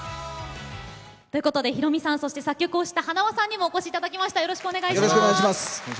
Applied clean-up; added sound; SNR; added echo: none; none; none; none.